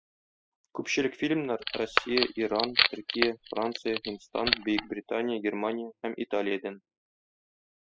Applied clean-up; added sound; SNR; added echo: classical method spectral subtraction.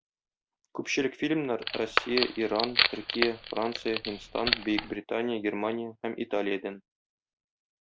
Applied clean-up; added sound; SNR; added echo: none; Wood; 0 dB; none.